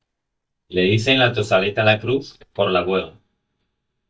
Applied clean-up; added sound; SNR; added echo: neural mask model DeepFilterNet 3.